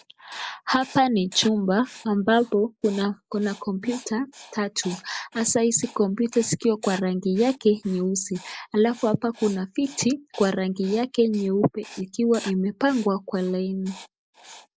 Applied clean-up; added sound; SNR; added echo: neural mask model Resemble Enhance denoiser.